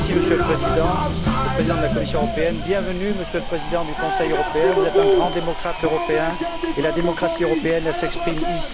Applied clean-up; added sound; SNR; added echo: none; Cricket + Cheering; -3 dB; none.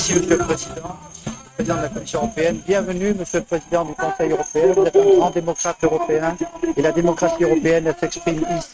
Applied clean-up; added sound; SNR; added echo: neural mask model RNNoise.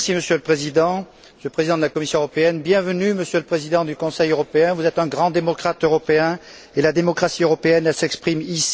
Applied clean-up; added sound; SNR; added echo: none; none; none; none.